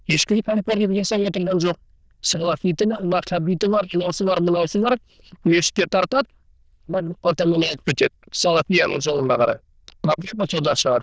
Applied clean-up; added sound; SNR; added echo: neural diffusion model UNIVERSE++.